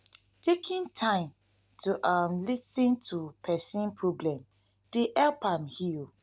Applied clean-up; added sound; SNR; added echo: none; none; none; none.